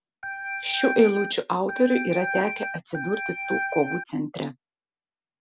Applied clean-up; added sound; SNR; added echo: none; Organ; 5 dB; none.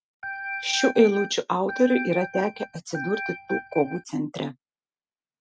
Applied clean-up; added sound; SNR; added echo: neural mask model RNNoise.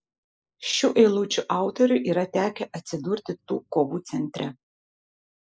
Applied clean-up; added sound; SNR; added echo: neural mask model Resemble Enhance denoiser.